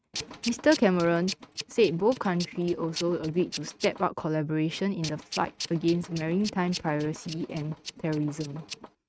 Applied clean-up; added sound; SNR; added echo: neural mask model RNNoise.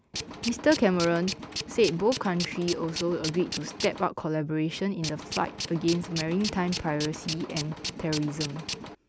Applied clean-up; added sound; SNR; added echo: none; Tools; 8 dB; none.